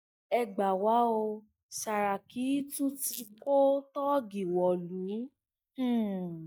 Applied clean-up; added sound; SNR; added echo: neural mask model DeepFilterNet 3.